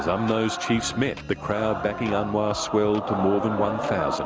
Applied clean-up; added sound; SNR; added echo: none; none; none; none.